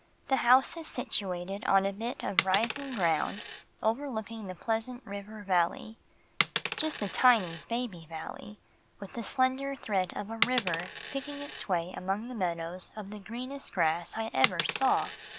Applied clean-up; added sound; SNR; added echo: none; Coin (dropping); 8 dB; none.